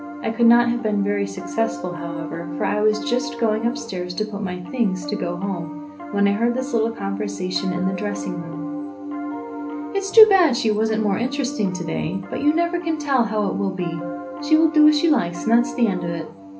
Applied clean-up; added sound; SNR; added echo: none; Piano; 9 dB; reverberation time 0.3 s.